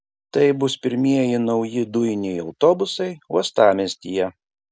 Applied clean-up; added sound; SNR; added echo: none; none; none; none.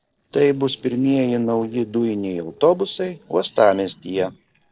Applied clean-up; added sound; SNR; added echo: neural separator model SepFormer DNS4.